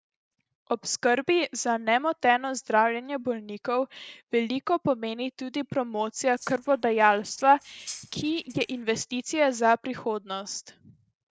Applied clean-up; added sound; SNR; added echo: neural separator model SepFormer DNS4.